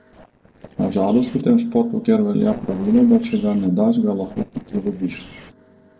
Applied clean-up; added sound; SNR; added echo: neural separator model SepFormer DNS4.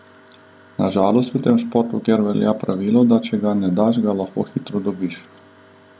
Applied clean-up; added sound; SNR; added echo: none; none; none; none.